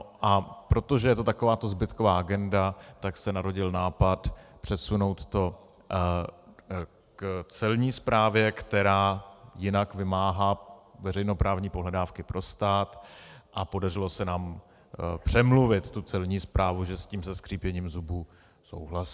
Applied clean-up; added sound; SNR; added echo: none; none; none; none.